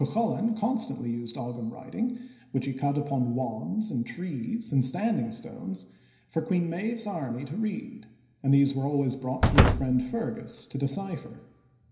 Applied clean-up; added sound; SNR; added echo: none; Slam; -3 dB; reverberation time 0.9 s.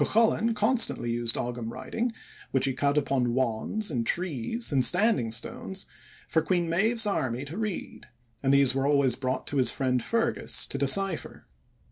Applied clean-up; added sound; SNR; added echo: none; none; none; none.